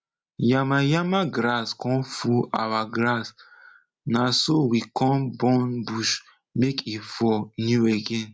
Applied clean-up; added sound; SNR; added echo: none; none; none; none.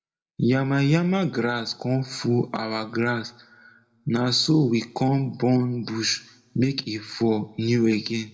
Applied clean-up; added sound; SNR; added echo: none; none; none; reverberation time 0.6 s.